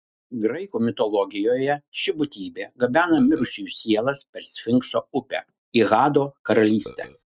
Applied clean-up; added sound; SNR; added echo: neural mask model RNNoise.